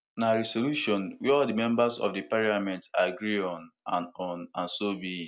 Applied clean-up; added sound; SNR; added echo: none; none; none; none.